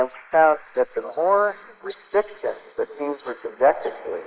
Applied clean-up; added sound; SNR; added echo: neural mask model Resemble Enhance denoiser.